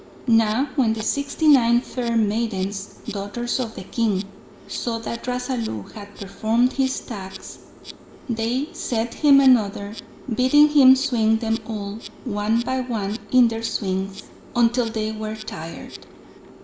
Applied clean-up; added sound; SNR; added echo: none; Insect; 19 dB; reverberation time 1.3 s.